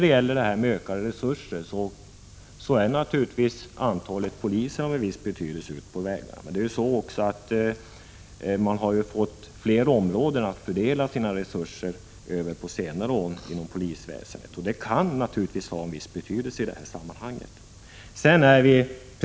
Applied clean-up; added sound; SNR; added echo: none; none; none; none.